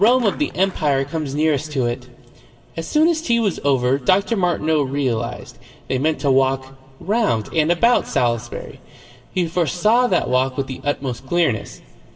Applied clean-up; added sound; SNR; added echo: none; Skateboard; 18 dB; reverberation time 1.8 s.